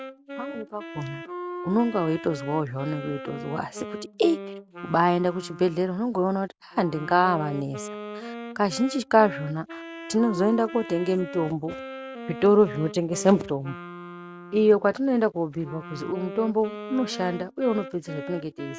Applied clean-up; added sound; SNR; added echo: none; Wind instrument, woodwind instrument; 12 dB; none.